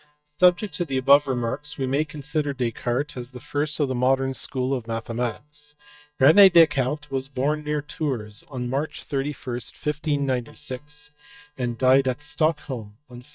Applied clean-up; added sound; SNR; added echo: neural mask model DeepFilterNet 3.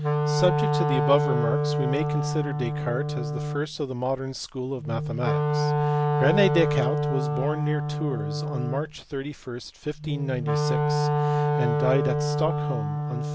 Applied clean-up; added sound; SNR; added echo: none; Wind instrument, woodwind instrument; -3 dB; none.